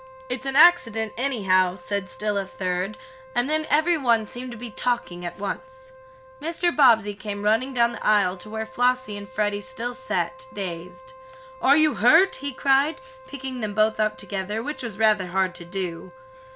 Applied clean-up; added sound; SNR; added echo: none; Wind instrument, woodwind instrument; 20 dB; none.